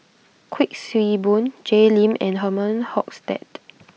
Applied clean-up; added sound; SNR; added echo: none; none; none; none.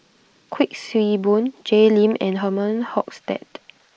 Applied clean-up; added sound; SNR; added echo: neural mask model Resemble Enhance denoiser.